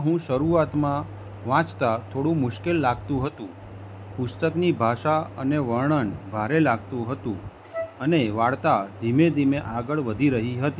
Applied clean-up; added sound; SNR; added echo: none; Wind instrument, woodwind instrument; 12 dB; none.